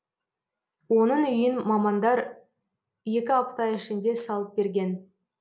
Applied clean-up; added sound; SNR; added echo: none; none; none; none.